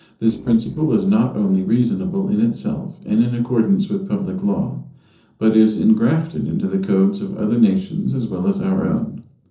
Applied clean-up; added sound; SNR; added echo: neural separator model SepFormer DNS4.